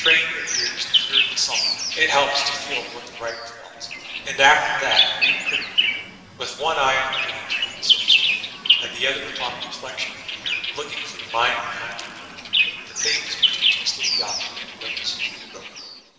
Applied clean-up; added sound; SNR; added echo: none; Bird vocalization, bird call, bird song; -1 dB; reverberation time 2.3 s.